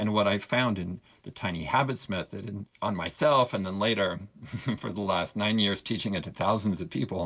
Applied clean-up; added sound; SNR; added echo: none; none; none; none.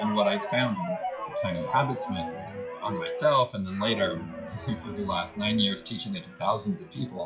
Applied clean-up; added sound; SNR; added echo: classical method log-MMSE.